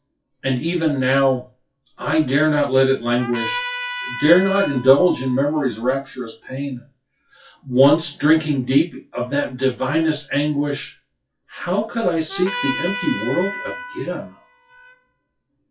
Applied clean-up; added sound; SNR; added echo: classical method WPE with log-MMSE.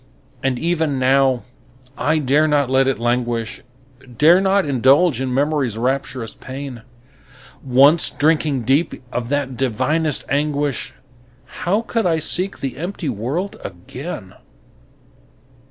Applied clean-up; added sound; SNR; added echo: none; none; none; none.